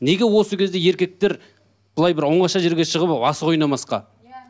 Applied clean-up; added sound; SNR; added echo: none; none; none; none.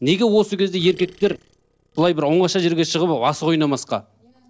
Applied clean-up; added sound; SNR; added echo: neural separator model SepFormer DNS4.